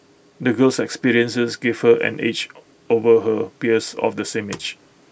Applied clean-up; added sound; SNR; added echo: none; none; none; none.